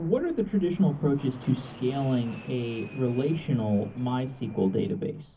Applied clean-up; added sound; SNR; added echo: none; Fixed-wing aircraft, airplane; 19 dB; reverberation time 0.3 s.